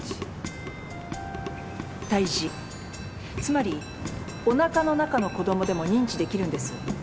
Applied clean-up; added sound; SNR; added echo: none; none; none; none.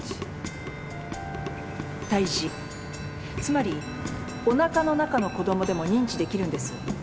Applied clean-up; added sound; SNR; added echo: none; Wind instrument, woodwind instrument + Bowed string instrument; 13 dB; none.